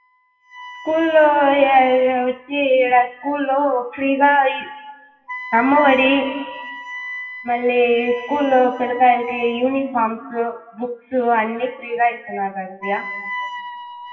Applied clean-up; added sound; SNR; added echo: classical method WPE with log-MMSE.